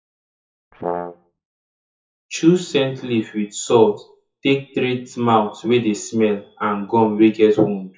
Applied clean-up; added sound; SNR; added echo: classical method WPE with log-MMSE.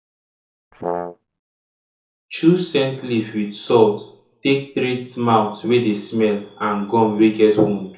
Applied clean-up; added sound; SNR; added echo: none; Brass instrument; 8 dB; reverberation time 0.5 s.